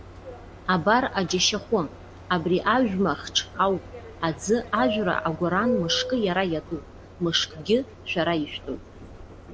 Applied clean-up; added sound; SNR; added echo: none; Subway, metro, underground; 12 dB; none.